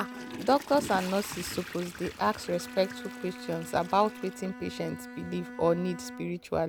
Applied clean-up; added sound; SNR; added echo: none; Bowed string instrument + Toilet flush / Water; 11 dB; none.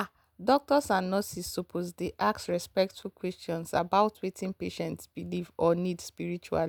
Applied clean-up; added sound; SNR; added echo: none; none; none; none.